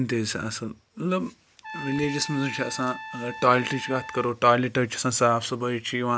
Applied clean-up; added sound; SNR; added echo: none; Trumpet; 13 dB; none.